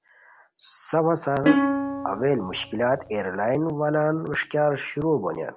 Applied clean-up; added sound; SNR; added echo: none; Plucked string instrument; 0 dB; none.